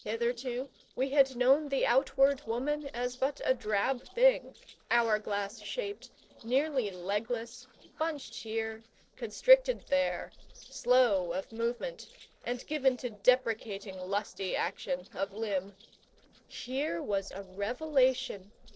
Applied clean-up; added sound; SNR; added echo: neural separator model SepFormer DNS4.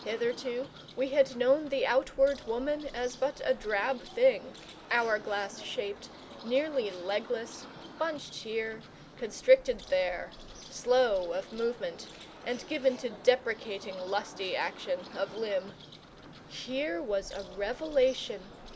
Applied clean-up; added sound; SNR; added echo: none; Bird; 17 dB; none.